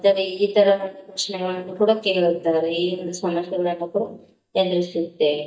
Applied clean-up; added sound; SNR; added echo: neural mask model DeepFilterNet 3.